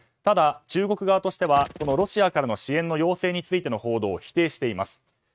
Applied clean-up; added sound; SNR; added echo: neural mask model RNNoise.